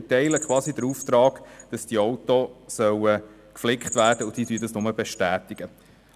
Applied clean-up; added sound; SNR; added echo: none; Bird vocalization, bird call, bird song; 16 dB; none.